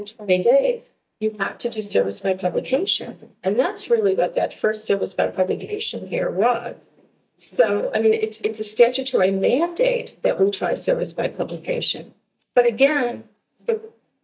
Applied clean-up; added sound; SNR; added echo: neural mask model DeepFilterNet 3.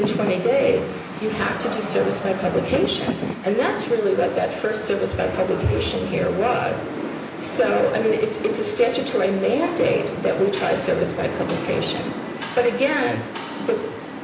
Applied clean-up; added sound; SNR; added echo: none; Rain; 8 dB; reverberation time 0.9 s.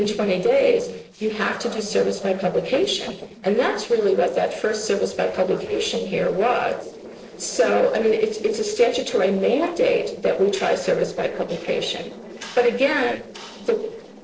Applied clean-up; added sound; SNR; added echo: neural separator model SepFormer DNS4.